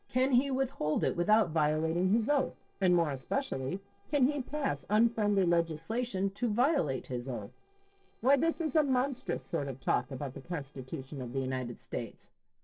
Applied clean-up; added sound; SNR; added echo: neural separator model SepFormer DNS4.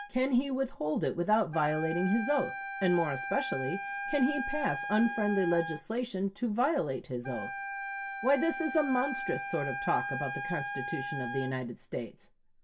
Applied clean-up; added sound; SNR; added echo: none; Wind instrument, woodwind instrument; 7 dB; reverberation time 0.2 s.